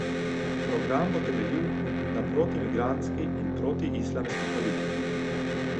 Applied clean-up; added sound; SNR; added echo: none; Electric guitar; -4 dB; none.